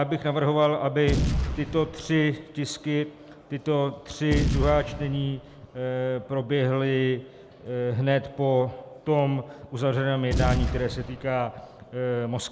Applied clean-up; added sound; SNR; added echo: none; Boom; 3 dB; none.